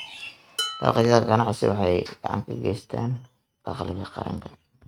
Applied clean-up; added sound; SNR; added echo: neural mask model RNNoise.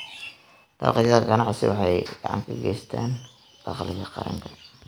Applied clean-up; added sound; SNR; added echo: none; none; none; none.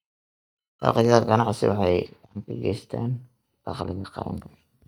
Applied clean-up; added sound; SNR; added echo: neural mask model DeepFilterNet 3.